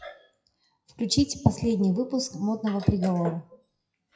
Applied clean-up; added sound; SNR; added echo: classical method WPE with log-MMSE.